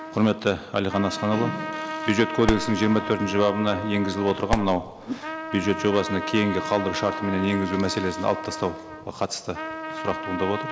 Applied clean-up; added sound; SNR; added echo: none; Trumpet + Fireworks; 7 dB; none.